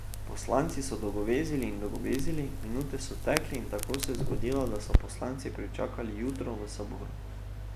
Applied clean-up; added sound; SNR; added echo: none; Crackle; 0 dB; none.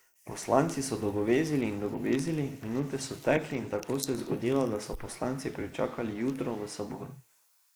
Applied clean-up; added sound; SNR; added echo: neural mask model Resemble Enhance denoiser.